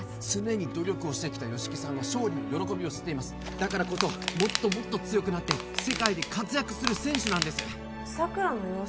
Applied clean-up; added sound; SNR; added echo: none; Crushing; 4 dB; none.